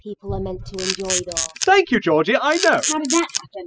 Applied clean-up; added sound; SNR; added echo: classical method spectral subtraction.